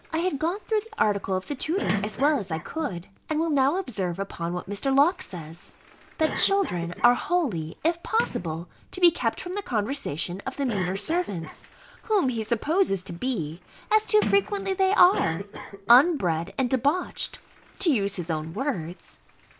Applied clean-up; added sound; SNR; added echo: none; Cough + Sliding door; 14 dB; none.